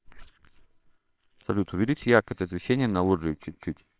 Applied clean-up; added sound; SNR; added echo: neural separator model SepFormer WHAMR!.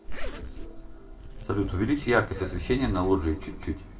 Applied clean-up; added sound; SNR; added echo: none; Zipper (clothing); 9 dB; reverberation time 1.5 s.